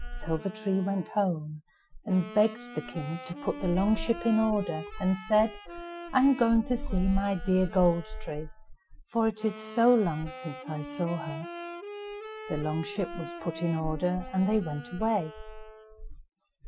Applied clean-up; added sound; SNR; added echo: classical method Wiener filter.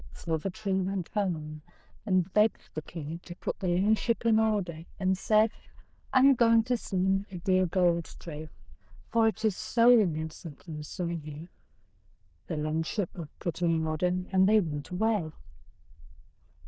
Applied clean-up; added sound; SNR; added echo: neural diffusion model UNIVERSE++.